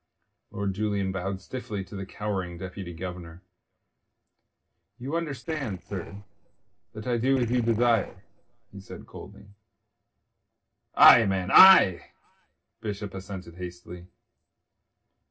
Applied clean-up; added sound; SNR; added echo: neural separator model SepFormer DNS4.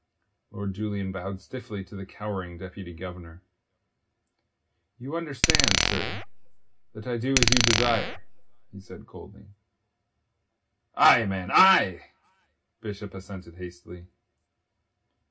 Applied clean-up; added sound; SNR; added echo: none; Glass; -4 dB; reverberation time 0.4 s.